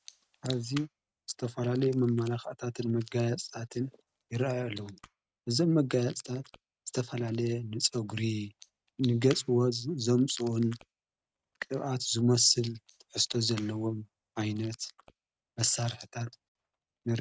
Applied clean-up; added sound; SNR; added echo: neural mask model RNNoise.